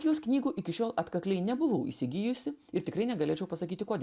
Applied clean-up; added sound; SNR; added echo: none; none; none; none.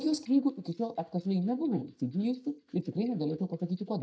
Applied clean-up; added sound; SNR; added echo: neural mask model DeepFilterNet 3.